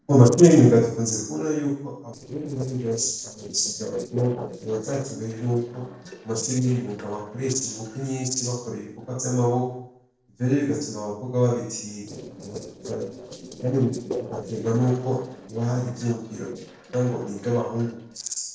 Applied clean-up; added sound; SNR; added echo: neural separator model SepFormer DNS4.